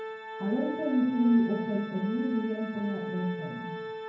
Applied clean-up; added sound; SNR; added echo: none; Organ; 9 dB; reverberation time 0.9 s.